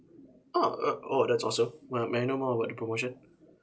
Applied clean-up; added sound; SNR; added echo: none; none; none; none.